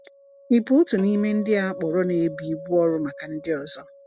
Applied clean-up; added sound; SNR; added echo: none; Acoustic guitar; 16 dB; none.